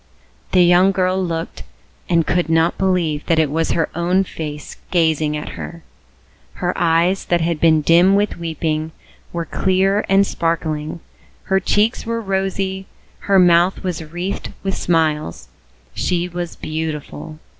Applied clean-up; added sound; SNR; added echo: none; none; none; none.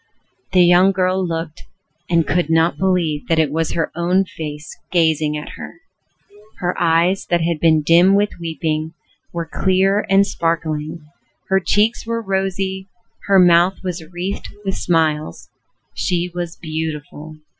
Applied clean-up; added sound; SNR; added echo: classical method Wiener filter.